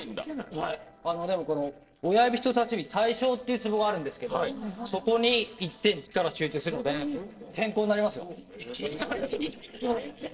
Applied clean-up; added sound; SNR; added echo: neural separator model SepFormer DNS4.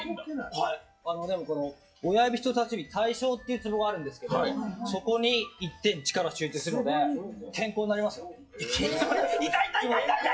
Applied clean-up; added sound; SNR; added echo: classical method WPE with log-MMSE.